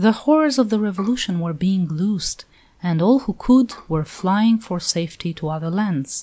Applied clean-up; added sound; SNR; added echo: neural mask model Resemble Enhance denoiser.